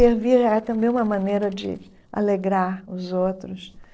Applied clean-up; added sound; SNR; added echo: neural separator model SepFormer DNS4.